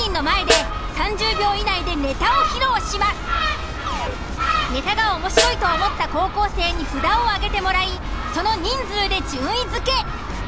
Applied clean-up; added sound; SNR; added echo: none; Gull, seagull + Snare drum; 1 dB; none.